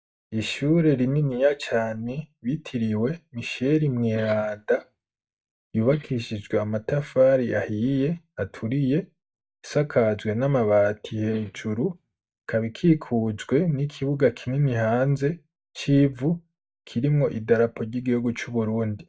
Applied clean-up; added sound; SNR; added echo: neural mask model DeepFilterNet 3.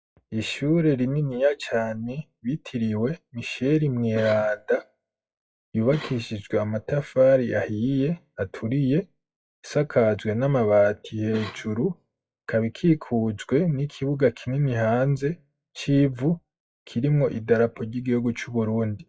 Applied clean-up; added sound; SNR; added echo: classical method WPE with log-MMSE.